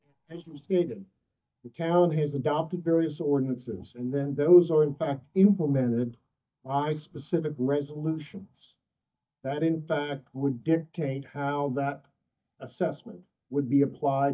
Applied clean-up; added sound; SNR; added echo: neural mask model DeepFilterNet 3.